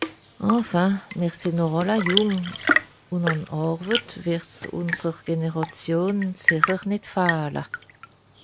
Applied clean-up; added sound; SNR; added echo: none; Tap / Fill (with liquid) / Trickle, dribble / Chirp, tweet / Engine; 4 dB; none.